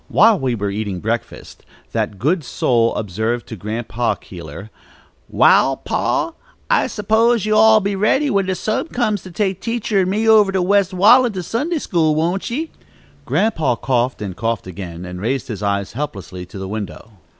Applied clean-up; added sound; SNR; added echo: none; none; none; none.